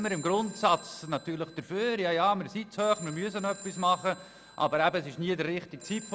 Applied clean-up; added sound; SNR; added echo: none; Telephone; 16 dB; none.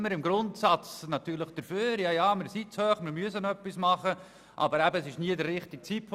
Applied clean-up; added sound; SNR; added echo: none; none; none; none.